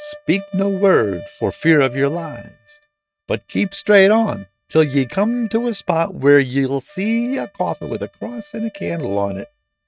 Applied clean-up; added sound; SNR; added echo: neural mask model RNNoise.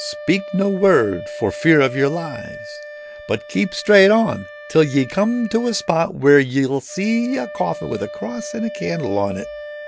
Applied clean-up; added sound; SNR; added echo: none; Wind instrument, woodwind instrument; 14 dB; none.